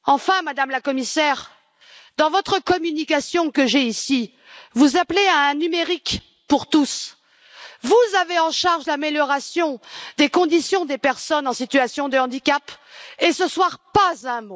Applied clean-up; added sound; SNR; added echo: none; none; none; none.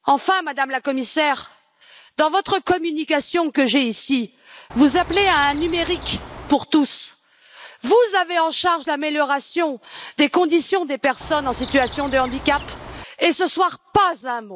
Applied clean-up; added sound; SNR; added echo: none; Chirp, tweet; 13 dB; none.